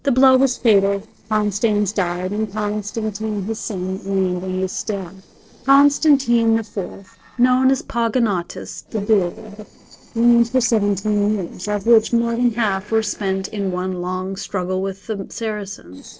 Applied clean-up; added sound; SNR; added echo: neural separator model SepFormer DNS4.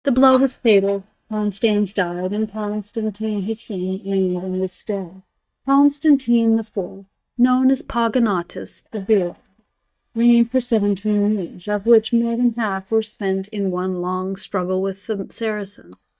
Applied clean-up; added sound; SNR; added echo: neural mask model DeepFilterNet 3.